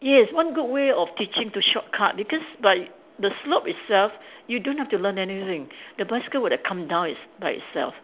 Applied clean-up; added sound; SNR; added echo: none; none; none; none.